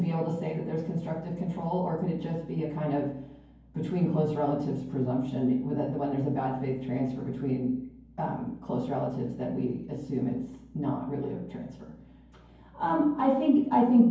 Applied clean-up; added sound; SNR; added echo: none; none; none; reverberation time 0.9 s.